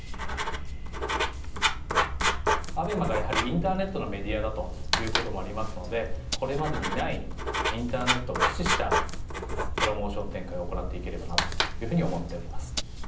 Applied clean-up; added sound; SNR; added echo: none; Writing; -4 dB; reverberation time 0.6 s.